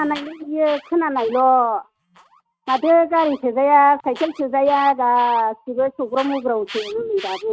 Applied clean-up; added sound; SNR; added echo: neural mask model RNNoise.